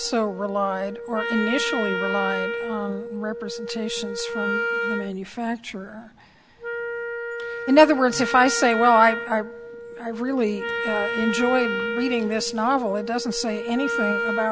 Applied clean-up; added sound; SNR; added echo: none; Wind instrument, woodwind instrument; 5 dB; none.